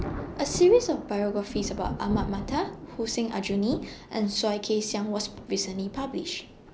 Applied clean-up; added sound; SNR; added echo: none; Thunder; 10 dB; none.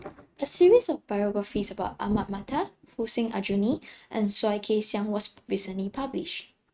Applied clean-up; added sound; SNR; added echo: neural mask model RNNoise.